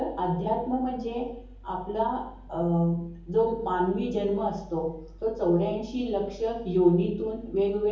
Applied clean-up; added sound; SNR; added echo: none; Mechanical fan; 19 dB; reverberation time 0.7 s.